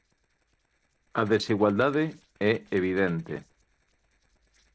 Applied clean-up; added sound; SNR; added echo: neural separator model SepFormer DNS4.